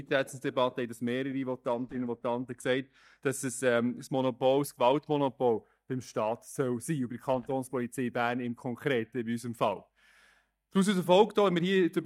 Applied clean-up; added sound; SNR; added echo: neural mask model DeepFilterNet 3.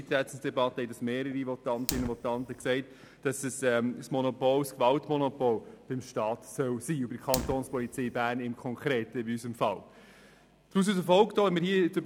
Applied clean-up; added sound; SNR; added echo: none; Fire; 17 dB; none.